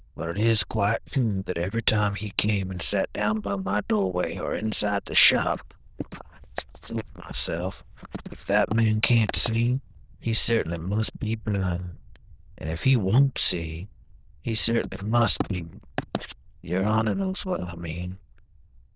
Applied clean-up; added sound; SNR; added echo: neural diffusion model UNIVERSE++.